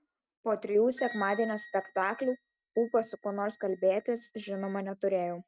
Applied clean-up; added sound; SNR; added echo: neural mask model RNNoise.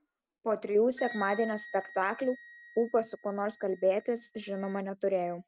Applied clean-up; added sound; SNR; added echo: none; Wind instrument, woodwind instrument; 18 dB; none.